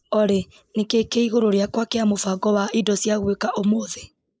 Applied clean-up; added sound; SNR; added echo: neural mask model Resemble Enhance denoiser.